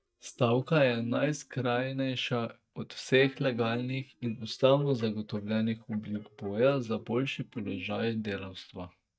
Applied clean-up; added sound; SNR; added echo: neural mask model DeepFilterNet 3.